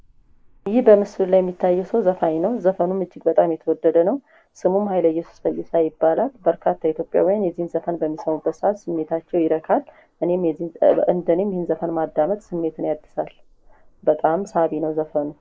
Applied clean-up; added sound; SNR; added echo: neural mask model Resemble Enhance denoiser.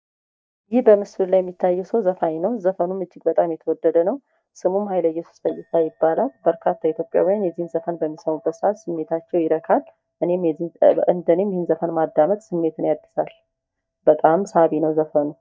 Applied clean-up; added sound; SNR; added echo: neural mask model DeepFilterNet 3.